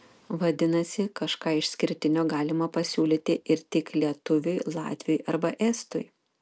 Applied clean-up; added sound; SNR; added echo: none; none; none; none.